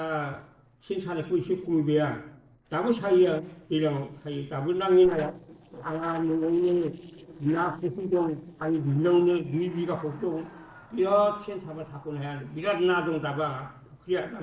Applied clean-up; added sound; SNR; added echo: neural separator model SepFormer DNS4.